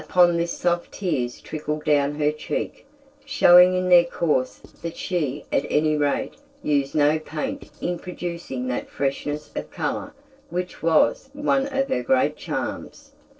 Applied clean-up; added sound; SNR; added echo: neural separator model SepFormer DNS4.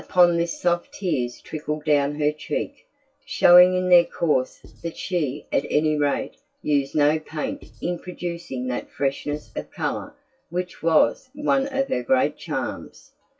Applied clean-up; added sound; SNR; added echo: classical method WPE with log-MMSE.